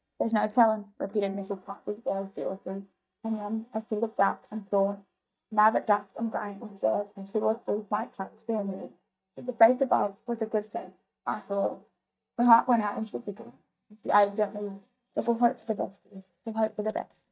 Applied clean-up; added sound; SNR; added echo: neural mask model DeepFilterNet 3.